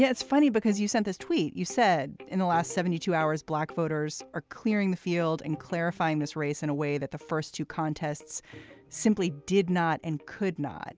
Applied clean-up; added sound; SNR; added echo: none; none; none; none.